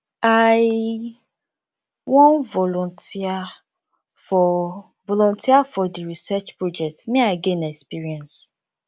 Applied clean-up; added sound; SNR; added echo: none; none; none; none.